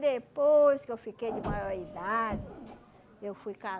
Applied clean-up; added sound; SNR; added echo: none; Printer; 11 dB; none.